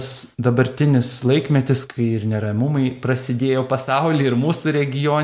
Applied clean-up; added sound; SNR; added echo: none; none; none; none.